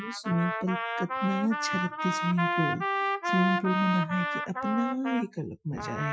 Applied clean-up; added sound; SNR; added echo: classical method Wiener filter.